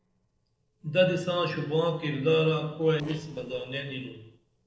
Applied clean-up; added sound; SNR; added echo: neural separator model SepFormer DNS4.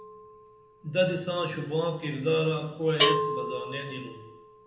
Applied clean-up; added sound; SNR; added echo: none; Bell; 3 dB; reverberation time 0.8 s.